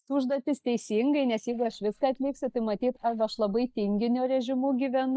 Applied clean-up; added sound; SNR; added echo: neural mask model DeepFilterNet 3.